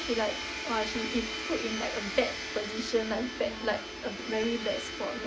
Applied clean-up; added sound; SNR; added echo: none; Domestic sounds, home sounds; 5 dB; none.